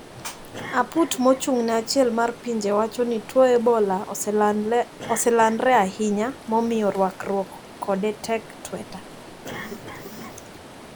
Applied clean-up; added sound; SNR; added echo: none; Stream + Cough; 16 dB; none.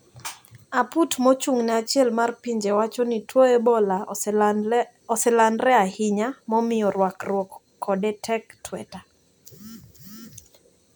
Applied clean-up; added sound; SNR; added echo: none; none; none; none.